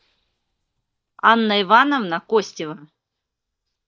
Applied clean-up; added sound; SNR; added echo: neural mask model DeepFilterNet 3.